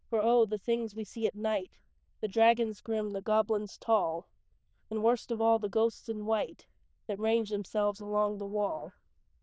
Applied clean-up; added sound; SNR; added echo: neural diffusion model UNIVERSE++.